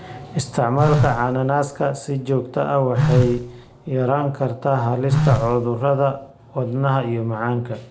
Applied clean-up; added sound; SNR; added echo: none; Telephone; 2 dB; none.